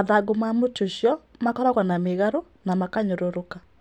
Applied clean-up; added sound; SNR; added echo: none; none; none; none.